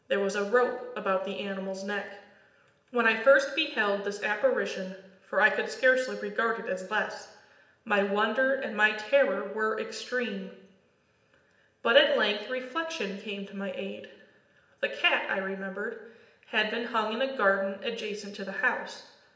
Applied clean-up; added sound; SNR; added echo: none; none; none; reverberation time 0.8 s.